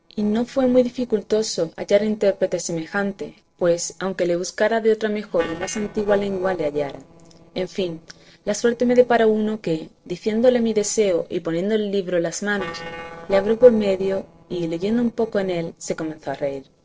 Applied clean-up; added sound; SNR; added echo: neural separator model SepFormer DNS4.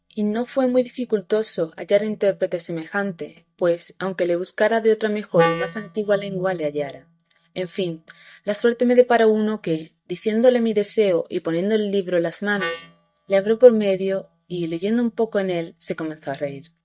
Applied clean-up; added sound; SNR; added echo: neural mask model DeepFilterNet 3.